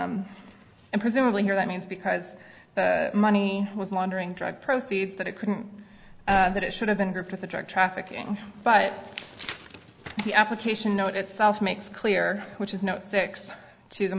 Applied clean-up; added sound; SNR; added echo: none; Slam; 13 dB; none.